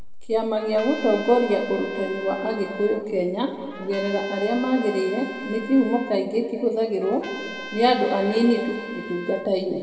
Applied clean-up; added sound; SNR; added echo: none; Trumpet; 15 dB; reverberation time 2.2 s.